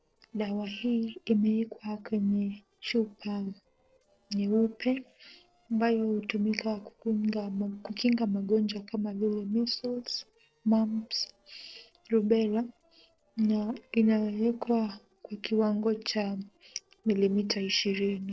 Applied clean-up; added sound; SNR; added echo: neural separator model SepFormer DNS4.